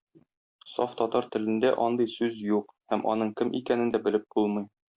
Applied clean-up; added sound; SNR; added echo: none; none; none; none.